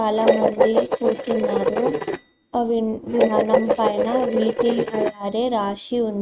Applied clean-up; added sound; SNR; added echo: neural mask model RNNoise.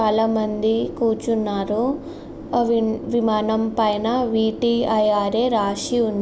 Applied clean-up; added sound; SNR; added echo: none; none; none; none.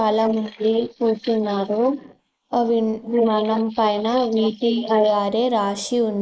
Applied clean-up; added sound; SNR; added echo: neural mask model Resemble Enhance denoiser.